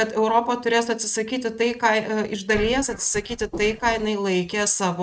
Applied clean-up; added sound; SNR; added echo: neural mask model RNNoise.